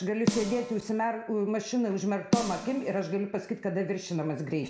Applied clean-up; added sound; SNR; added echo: none; Snare drum; 6 dB; none.